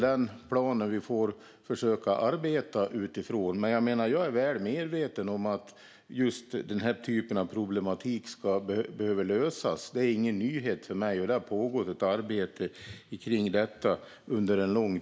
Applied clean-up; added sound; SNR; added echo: none; none; none; none.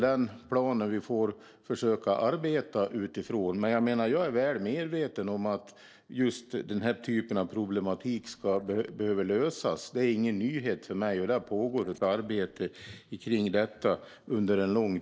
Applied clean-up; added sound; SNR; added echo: neural separator model SepFormer DNS4.